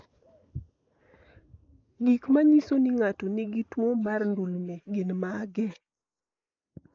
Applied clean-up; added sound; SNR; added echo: neural mask model Resemble Enhance denoiser.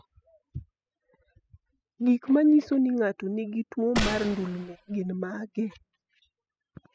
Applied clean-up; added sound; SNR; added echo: classical method spectral subtraction.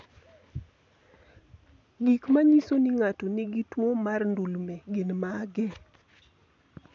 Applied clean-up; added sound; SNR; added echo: none; none; none; none.